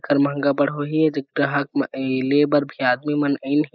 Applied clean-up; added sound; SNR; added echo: neural mask model Resemble Enhance denoiser.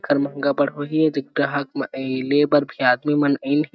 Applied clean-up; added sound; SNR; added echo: neural mask model DeepFilterNet 3.